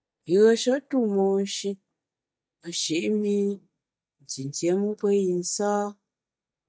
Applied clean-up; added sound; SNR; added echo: neural mask model DeepFilterNet 3.